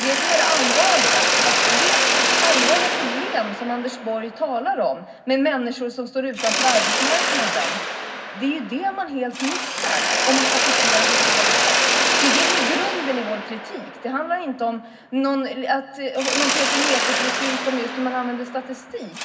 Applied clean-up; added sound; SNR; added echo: none; Mechanisms; -3 dB; reverberation time 0.4 s.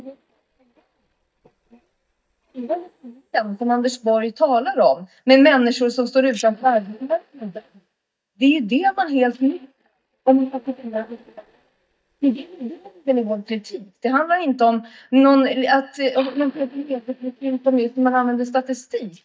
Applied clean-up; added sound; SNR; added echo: neural mask model DeepFilterNet 3.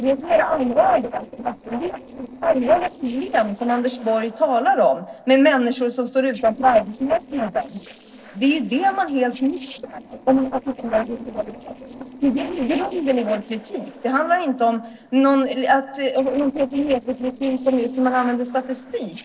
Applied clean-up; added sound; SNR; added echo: neural separator model SepFormer DNS4.